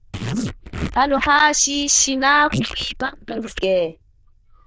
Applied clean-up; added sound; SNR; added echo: neural diffusion model UNIVERSE++.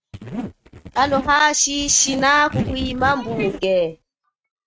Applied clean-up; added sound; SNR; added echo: neural mask model RNNoise.